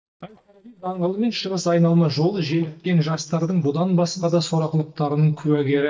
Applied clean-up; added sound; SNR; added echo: neural mask model DeepFilterNet 3.